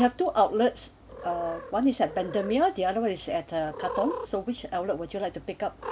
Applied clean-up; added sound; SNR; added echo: none; Cat; 13 dB; none.